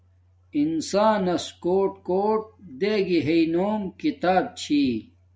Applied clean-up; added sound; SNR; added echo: none; none; none; none.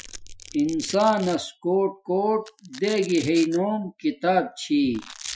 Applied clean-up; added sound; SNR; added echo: classical method Wiener filter.